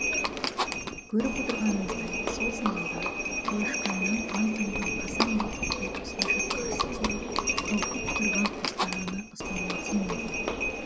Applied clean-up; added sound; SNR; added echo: none; Livestock, farm animals, working animals; -3 dB; none.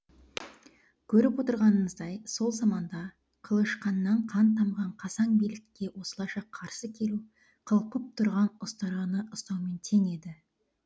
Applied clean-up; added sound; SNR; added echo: none; none; none; none.